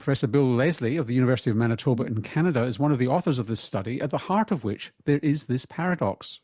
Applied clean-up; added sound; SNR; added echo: none; Brass instrument; 14 dB; none.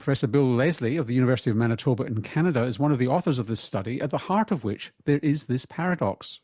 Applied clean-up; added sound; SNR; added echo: none; none; none; none.